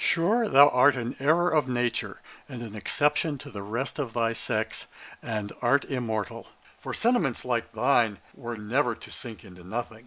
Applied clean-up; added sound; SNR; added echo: none; none; none; none.